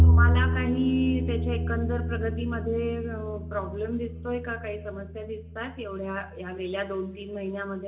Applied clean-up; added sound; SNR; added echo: none; Bowed string instrument; -4 dB; reverberation time 2.0 s.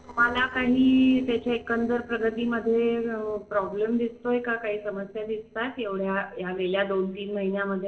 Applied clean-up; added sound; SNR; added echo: neural separator model SepFormer DNS4.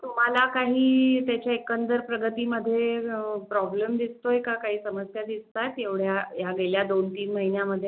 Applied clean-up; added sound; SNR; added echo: none; none; none; none.